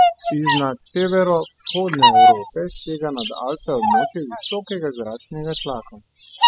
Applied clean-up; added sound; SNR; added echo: classical method spectral subtraction.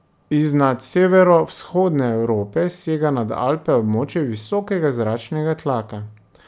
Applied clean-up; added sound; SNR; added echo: none; none; none; none.